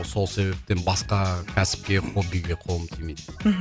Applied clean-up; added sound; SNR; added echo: none; none; none; none.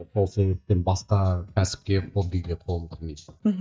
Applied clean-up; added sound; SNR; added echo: neural mask model DeepFilterNet 3.